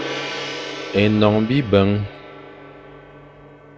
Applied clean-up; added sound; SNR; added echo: none; Gong; 11 dB; none.